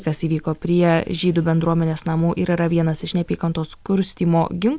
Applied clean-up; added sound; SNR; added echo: none; none; none; none.